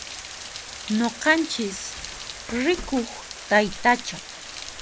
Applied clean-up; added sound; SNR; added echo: none; Rain; 11 dB; none.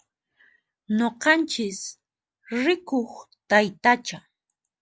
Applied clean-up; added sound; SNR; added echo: none; none; none; none.